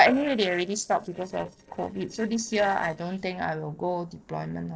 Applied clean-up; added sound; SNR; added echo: neural separator model SepFormer DNS4.